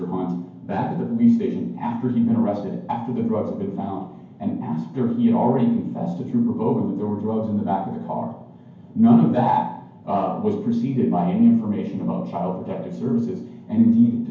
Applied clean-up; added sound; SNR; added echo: none; none; none; reverberation time 0.9 s.